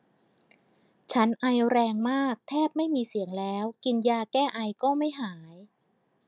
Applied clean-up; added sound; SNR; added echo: none; none; none; none.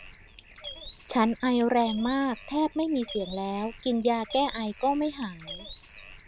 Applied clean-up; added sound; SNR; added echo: none; Bird; 12 dB; none.